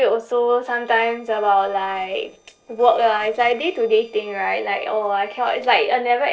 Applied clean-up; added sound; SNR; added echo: neural separator model SepFormer DNS4.